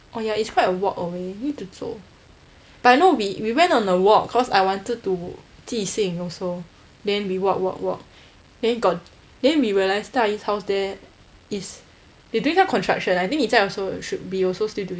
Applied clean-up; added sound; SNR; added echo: none; none; none; none.